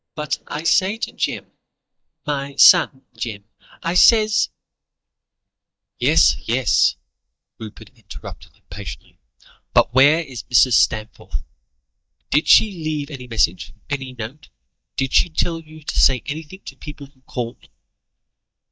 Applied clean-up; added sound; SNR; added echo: neural mask model DeepFilterNet 3.